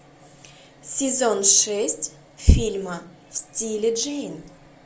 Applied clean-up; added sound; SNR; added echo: none; none; none; none.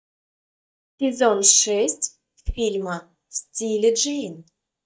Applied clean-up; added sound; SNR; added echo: neural mask model DeepFilterNet 3.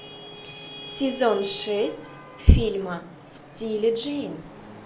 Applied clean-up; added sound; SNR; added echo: none; Traffic noise, roadway noise / Vehicle horn, car horn, honking; 19 dB; none.